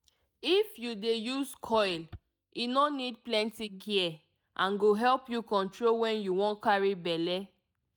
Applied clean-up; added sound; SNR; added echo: neural mask model DeepFilterNet 3.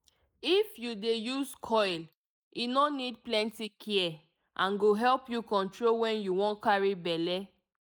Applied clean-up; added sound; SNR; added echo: neural mask model Resemble Enhance denoiser.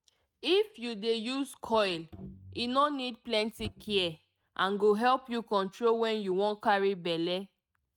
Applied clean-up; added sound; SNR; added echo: neural mask model RNNoise.